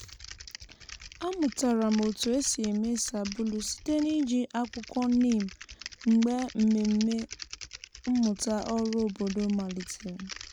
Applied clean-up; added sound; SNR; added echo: none; Typing; 16 dB; none.